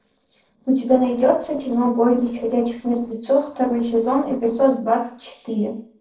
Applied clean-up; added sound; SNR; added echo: neural separator model SepFormer DNS4.